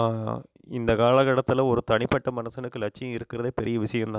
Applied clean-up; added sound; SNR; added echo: none; none; none; none.